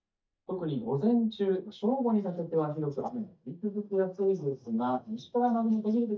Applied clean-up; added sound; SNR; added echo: neural mask model DeepFilterNet 3.